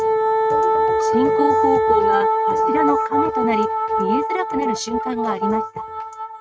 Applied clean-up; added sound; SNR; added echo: neural mask model RNNoise.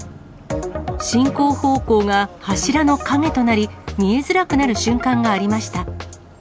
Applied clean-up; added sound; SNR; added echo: none; none; none; none.